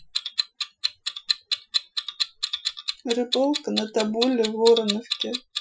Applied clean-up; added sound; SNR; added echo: classical method Wiener filter.